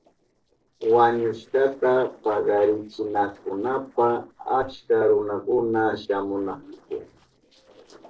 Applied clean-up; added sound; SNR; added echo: neural separator model SepFormer DNS4.